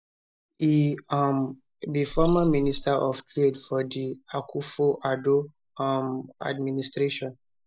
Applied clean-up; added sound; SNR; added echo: neural mask model DeepFilterNet 3.